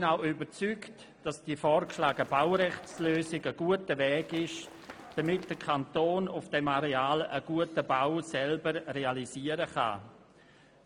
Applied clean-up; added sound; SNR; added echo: none; Run; 18 dB; none.